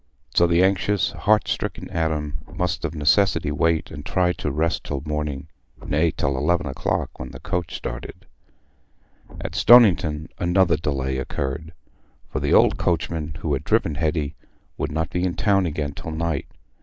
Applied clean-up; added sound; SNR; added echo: neural mask model Resemble Enhance denoiser.